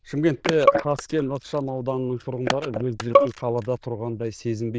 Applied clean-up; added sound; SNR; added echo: neural diffusion model UNIVERSE++.